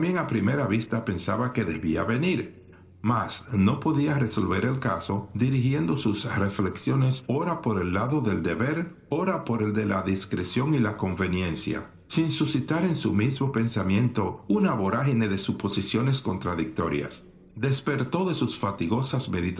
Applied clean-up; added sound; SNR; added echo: neural separator model SepFormer DNS4.